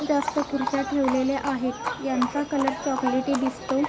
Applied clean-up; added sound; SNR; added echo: none; Livestock, farm animals, working animals; 6 dB; none.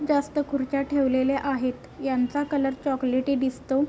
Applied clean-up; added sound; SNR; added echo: none; none; none; none.